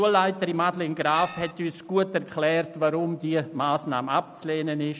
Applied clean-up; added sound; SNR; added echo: none; Gong; 11 dB; none.